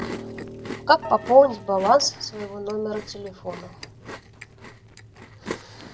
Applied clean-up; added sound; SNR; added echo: none; Piano + Chewing, mastication; 14 dB; none.